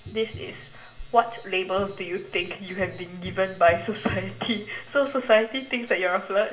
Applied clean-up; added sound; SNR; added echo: none; Tap; 17 dB; reverberation time 0.5 s.